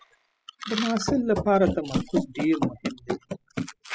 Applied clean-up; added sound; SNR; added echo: classical method spectral subtraction.